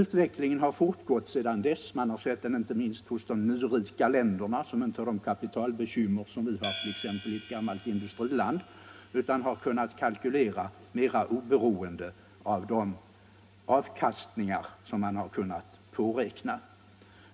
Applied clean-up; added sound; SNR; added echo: none; Hi-hat; 13 dB; reverberation time 0.3 s.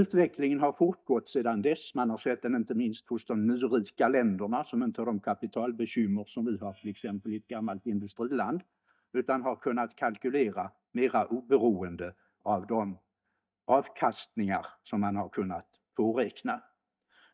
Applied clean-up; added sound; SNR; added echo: neural mask model DeepFilterNet 3.